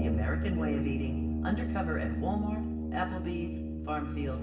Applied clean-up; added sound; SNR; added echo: none; Brass instrument; -4 dB; reverberation time 1.1 s.